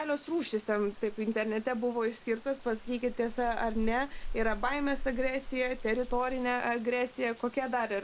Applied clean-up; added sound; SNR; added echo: none; Rain; 8 dB; none.